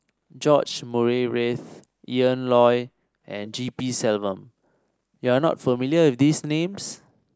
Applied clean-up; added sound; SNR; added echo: neural mask model Resemble Enhance denoiser.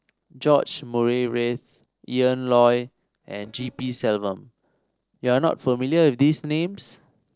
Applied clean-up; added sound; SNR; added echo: neural separator model SepFormer DNS4.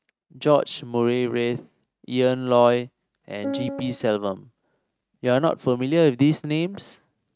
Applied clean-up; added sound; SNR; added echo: neural mask model RNNoise.